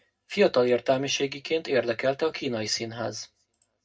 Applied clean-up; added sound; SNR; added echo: none; none; none; reverberation time 0.2 s.